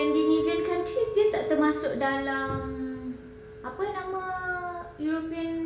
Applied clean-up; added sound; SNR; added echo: none; Chink, clink; 6 dB; reverberation time 0.5 s.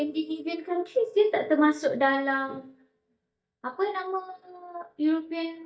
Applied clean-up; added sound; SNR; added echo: neural mask model DeepFilterNet 3.